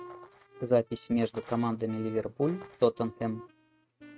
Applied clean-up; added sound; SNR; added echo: neural mask model RNNoise.